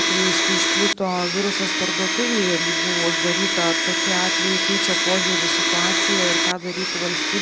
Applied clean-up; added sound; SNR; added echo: none; Domestic sounds, home sounds; -5 dB; none.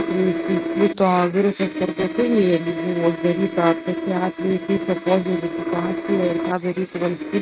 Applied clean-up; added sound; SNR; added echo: neural mask model RNNoise.